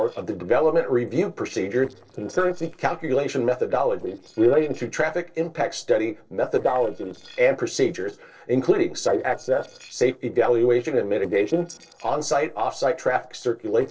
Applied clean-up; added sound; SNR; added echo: neural separator model SepFormer DNS4.